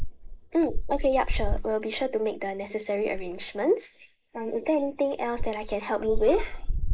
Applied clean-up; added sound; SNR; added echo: neural mask model Resemble Enhance denoiser.